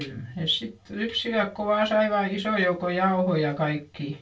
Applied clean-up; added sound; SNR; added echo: none; none; none; reverberation time 0.2 s.